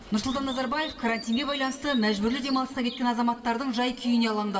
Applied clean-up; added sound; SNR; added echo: none; Bird vocalization, bird call, bird song; 17 dB; reverberation time 2.8 s.